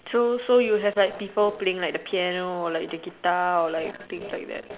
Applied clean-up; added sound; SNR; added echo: none; none; none; none.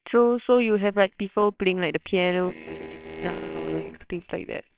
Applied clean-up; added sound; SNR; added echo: neural separator model SepFormer WHAMR!.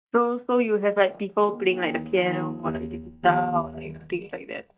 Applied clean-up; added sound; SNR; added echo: neural mask model DeepFilterNet 3.